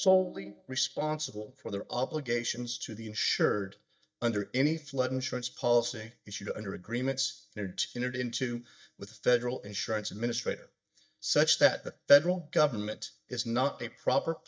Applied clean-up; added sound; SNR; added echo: neural mask model DeepFilterNet 3.